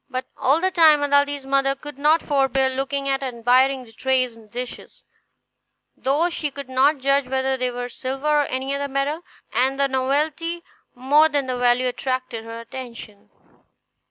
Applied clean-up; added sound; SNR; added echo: none; none; none; none.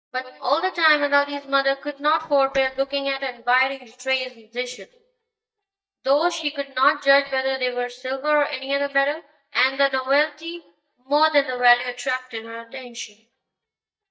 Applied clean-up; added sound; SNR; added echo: neural mask model DeepFilterNet 3.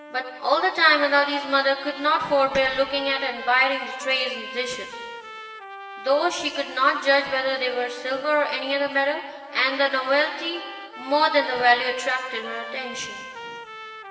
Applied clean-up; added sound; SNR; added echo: none; Trumpet; 15 dB; reverberation time 1.9 s.